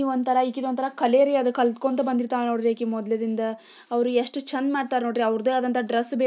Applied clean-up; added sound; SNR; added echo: none; none; none; none.